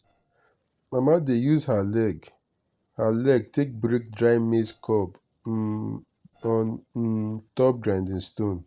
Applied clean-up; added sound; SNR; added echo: neural separator model SepFormer DNS4.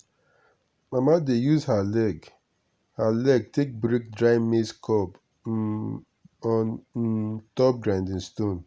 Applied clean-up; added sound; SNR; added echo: none; none; none; none.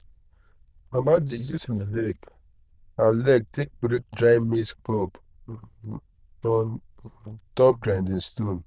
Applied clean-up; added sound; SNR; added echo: neural diffusion model UNIVERSE++.